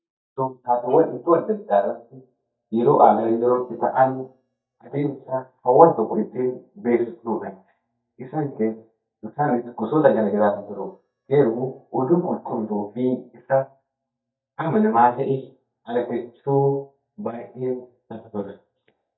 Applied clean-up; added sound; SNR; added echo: neural mask model DeepFilterNet 3.